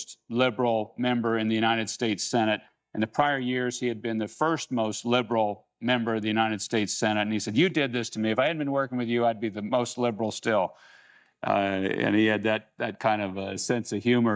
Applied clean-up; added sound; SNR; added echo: neural mask model DeepFilterNet 3.